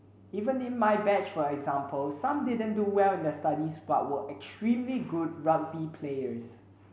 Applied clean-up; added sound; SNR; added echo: none; none; none; none.